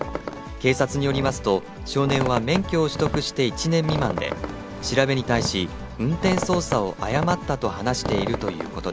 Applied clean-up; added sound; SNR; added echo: none; Squeak; 8 dB; none.